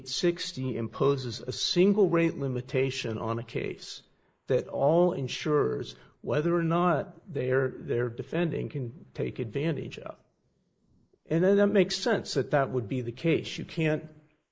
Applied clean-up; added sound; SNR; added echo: neural mask model Resemble Enhance denoiser.